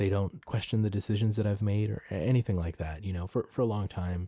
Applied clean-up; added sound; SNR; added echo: none; none; none; none.